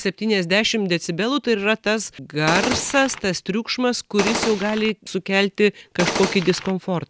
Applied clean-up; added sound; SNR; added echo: none; Gunshot, gunfire; 5 dB; none.